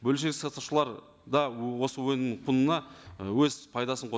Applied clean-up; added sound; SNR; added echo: none; none; none; none.